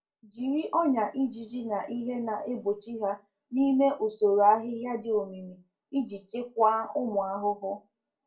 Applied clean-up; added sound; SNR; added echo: none; none; none; reverberation time 0.2 s.